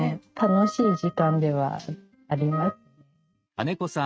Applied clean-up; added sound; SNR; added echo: neural mask model RNNoise.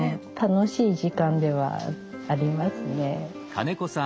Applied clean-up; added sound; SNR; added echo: none; none; none; none.